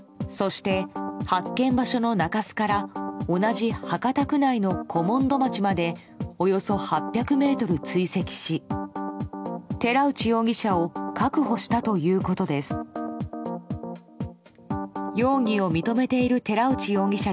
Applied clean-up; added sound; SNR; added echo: none; none; none; none.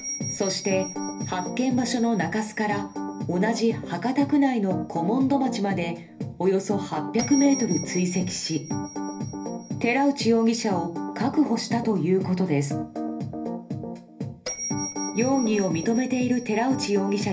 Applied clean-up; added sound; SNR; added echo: none; Bell; 16 dB; reverberation time 0.3 s.